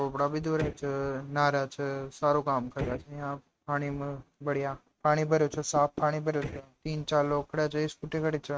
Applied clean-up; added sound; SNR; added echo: neural mask model RNNoise.